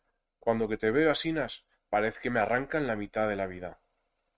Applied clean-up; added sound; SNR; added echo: neural mask model RNNoise.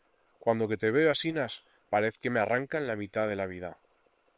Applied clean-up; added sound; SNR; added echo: neural separator model SepFormer WHAM!.